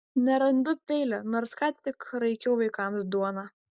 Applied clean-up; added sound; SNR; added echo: none; none; none; none.